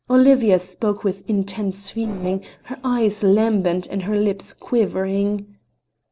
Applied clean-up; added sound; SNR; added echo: neural separator model SepFormer DNS4.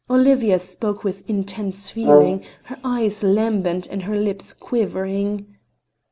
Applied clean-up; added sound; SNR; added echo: none; Brass instrument; -2 dB; none.